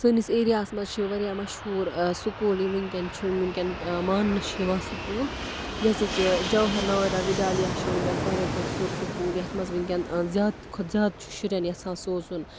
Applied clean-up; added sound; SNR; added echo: none; Fixed-wing aircraft, airplane; 6 dB; none.